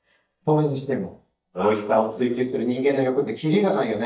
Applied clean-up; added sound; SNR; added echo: neural mask model DeepFilterNet 3.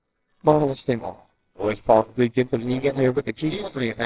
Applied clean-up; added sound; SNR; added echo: neural separator model SepFormer WHAMR!.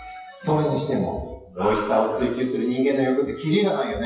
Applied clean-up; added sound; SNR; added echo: classical method WPE with log-MMSE.